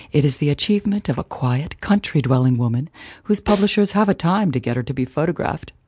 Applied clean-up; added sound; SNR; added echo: none; Snare drum; 15 dB; none.